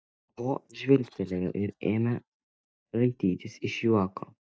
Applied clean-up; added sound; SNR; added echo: neural mask model DeepFilterNet 3.